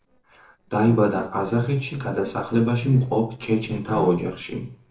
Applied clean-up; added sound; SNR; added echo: neural separator model SepFormer DNS4.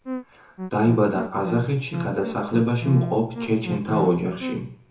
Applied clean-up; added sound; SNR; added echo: none; Musical instrument; 9 dB; reverberation time 0.6 s.